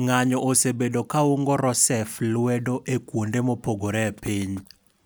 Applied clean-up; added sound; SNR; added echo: none; none; none; none.